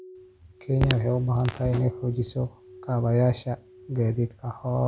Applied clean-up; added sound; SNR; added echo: none; Glass; 19 dB; none.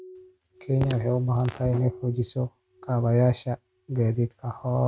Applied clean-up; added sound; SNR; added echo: neural mask model RNNoise.